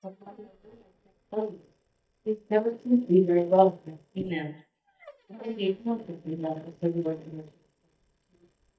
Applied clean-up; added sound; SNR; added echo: neural mask model DeepFilterNet 3.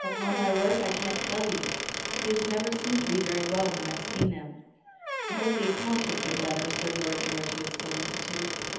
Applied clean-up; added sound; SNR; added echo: none; Squeak / Wood; 2 dB; reverberation time 0.9 s.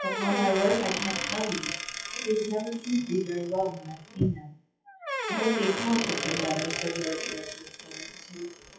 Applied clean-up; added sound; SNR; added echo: classical method WPE with log-MMSE.